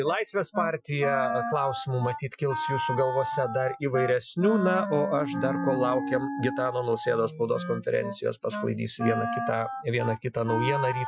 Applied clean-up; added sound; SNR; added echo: classical method Wiener filter.